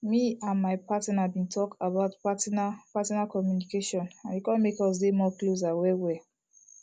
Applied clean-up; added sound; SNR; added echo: none; none; none; none.